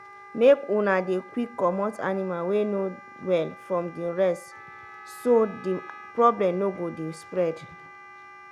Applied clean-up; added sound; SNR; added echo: none; Wind instrument, woodwind instrument + Wind instrument, woodwind instrument; 19 dB; none.